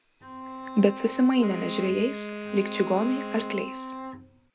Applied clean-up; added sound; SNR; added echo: none; Wind instrument, woodwind instrument + Bowed string instrument; 9 dB; none.